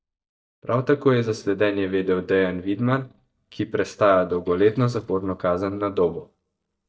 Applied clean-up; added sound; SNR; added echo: neural mask model DeepFilterNet 3.